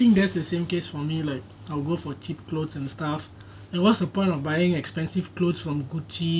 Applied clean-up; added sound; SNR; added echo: none; none; none; none.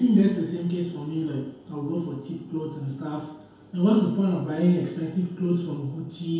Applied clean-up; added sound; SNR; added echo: none; none; none; reverberation time 2.2 s.